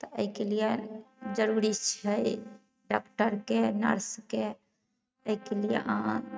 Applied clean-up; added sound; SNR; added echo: neural mask model RNNoise.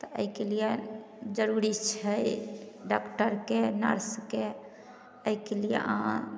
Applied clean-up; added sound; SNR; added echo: none; none; none; none.